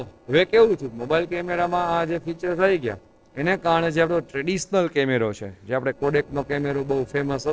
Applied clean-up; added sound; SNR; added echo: neural separator model SepFormer DNS4.